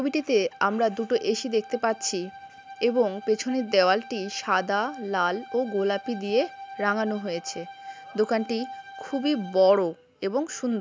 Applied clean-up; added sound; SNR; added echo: none; Bowed string instrument; 17 dB; none.